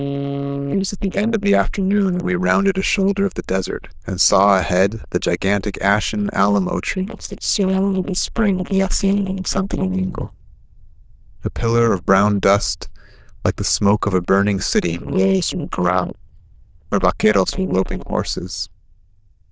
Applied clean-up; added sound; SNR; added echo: neural diffusion model UNIVERSE++.